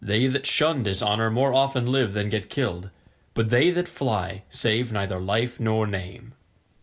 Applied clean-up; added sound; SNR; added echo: none; none; none; none.